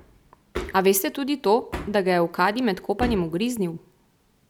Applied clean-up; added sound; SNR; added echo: none; Hammer; 14 dB; none.